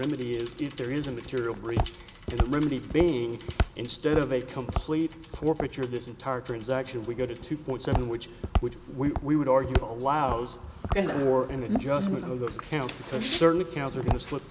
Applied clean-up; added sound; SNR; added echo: none; Walk, footsteps + Bicycle; 4 dB; none.